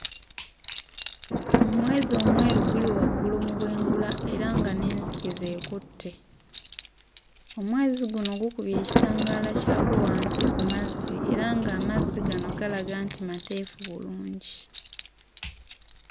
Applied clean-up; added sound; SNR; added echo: none; Keys jangling + Thunder; -2 dB; none.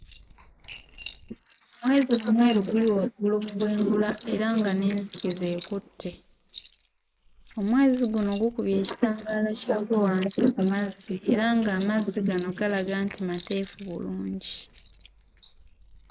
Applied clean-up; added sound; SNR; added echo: neural mask model Resemble Enhance denoiser.